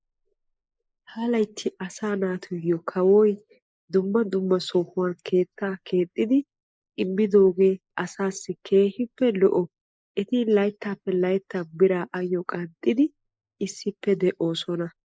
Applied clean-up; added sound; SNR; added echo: neural mask model Resemble Enhance denoiser.